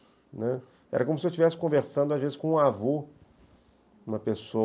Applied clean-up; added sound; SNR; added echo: none; none; none; none.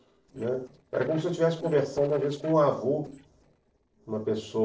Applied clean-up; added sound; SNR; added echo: neural separator model SepFormer DNS4.